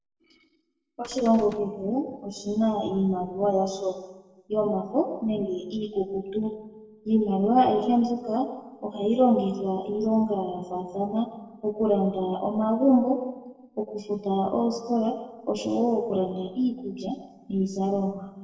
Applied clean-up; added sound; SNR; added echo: neural separator model SepFormer DNS4.